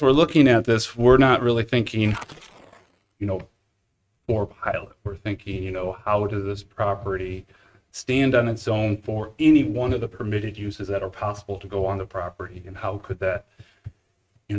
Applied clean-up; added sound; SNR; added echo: neural mask model RNNoise.